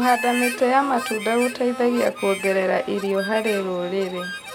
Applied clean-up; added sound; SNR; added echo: none; Harmonica; 10 dB; none.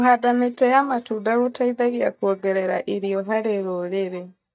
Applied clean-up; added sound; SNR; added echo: neural mask model DeepFilterNet 3.